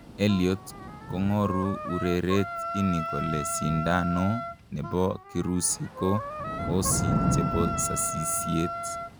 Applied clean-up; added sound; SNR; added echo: none; Thunder / Rain + Wind instrument, woodwind instrument; 4 dB; none.